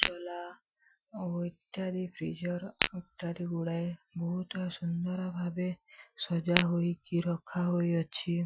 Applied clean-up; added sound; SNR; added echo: classical method Wiener filter.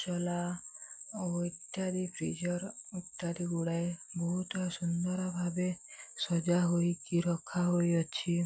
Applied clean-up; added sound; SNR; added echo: none; none; none; none.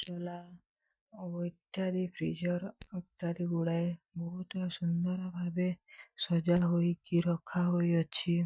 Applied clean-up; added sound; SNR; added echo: neural mask model DeepFilterNet 3.